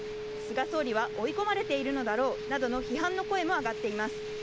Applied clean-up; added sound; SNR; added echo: none; Telephone; 6 dB; none.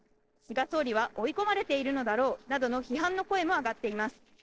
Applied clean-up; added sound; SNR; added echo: neural separator model SepFormer DNS4.